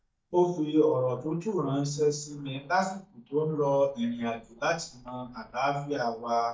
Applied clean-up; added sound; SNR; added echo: neural mask model DeepFilterNet 3.